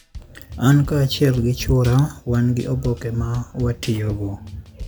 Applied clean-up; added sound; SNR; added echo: none; Drum kit; 19 dB; none.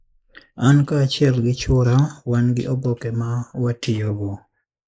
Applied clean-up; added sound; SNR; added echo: neural mask model Resemble Enhance denoiser.